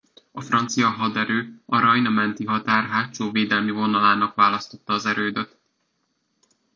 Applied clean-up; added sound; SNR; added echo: none; none; none; none.